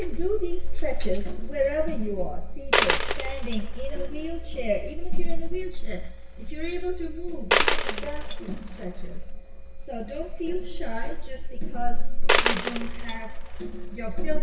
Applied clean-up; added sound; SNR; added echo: none; Coin (dropping); 9 dB; reverberation time 0.9 s.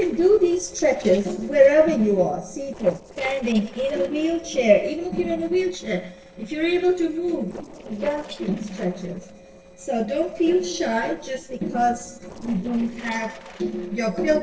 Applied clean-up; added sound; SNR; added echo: neural separator model SepFormer DNS4.